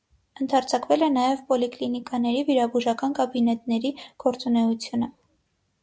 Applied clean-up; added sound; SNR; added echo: none; none; none; none.